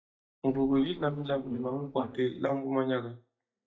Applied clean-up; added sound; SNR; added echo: neural mask model DeepFilterNet 3.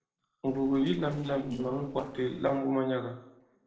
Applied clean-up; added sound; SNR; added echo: neural separator model SepFormer DNS4.